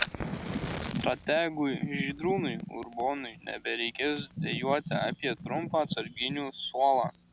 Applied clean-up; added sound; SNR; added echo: none; Fire; 12 dB; none.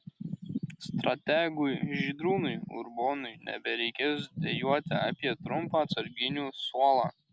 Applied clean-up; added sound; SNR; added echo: none; none; none; none.